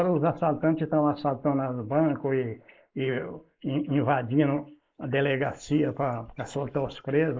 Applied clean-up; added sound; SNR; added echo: neural mask model Resemble Enhance denoiser.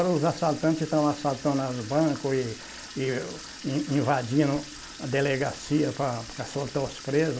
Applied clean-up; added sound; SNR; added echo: none; Sink (filling or washing) / Water tap, faucet; 16 dB; none.